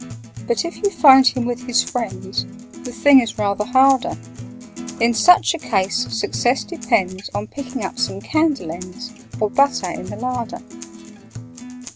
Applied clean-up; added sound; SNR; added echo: none; Acoustic guitar; 14 dB; none.